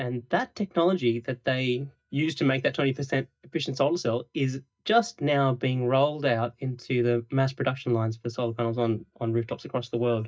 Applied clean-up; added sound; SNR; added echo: neural mask model DeepFilterNet 3.